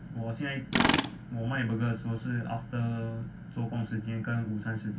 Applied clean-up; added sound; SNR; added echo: none; Tools; 1 dB; reverberation time 0.2 s.